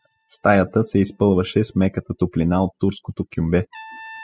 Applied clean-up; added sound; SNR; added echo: classical method spectral subtraction.